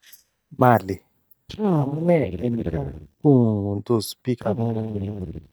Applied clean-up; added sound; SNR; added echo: neural mask model DeepFilterNet 3.